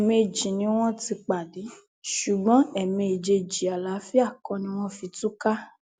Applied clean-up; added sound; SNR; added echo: none; none; none; none.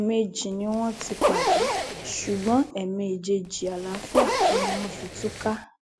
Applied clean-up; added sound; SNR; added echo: none; Zipper (clothing); -1 dB; none.